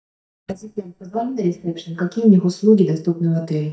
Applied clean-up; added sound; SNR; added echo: neural mask model DeepFilterNet 3.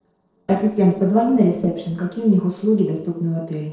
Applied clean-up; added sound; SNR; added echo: neural separator model SepFormer DNS4.